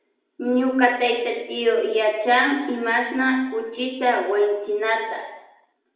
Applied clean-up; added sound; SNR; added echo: none; none; none; reverberation time 0.9 s.